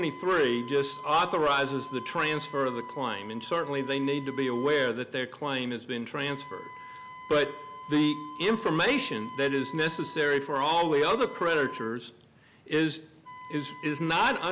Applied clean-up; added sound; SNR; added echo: none; Wind instrument, woodwind instrument; 15 dB; none.